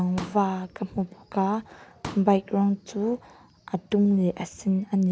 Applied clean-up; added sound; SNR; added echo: none; Explosion; 16 dB; none.